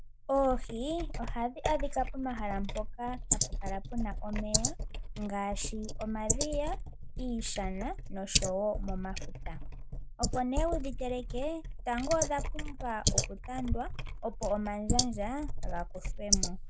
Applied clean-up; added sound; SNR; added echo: neural mask model Resemble Enhance denoiser.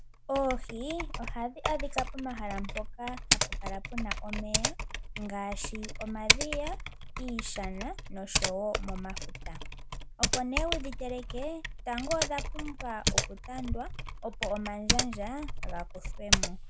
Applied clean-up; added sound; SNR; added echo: none; Typing; -4 dB; none.